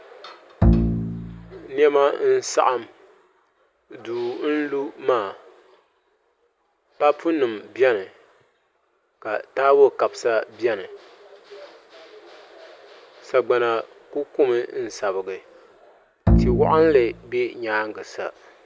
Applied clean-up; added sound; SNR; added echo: none; Bowed string instrument; -2 dB; none.